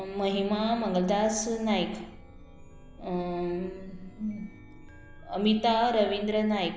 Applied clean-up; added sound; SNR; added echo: none; Chime; 18 dB; none.